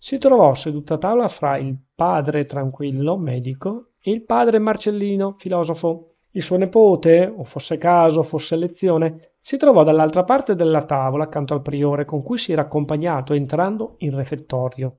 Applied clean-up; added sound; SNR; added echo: neural mask model Resemble Enhance denoiser.